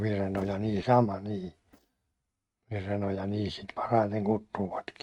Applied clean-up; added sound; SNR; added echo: neural mask model RNNoise.